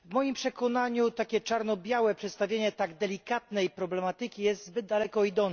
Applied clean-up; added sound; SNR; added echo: none; none; none; none.